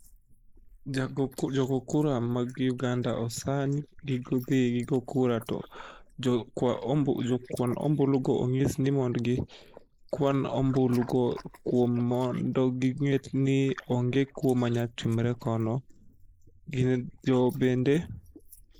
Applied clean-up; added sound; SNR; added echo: neural mask model Resemble Enhance denoiser.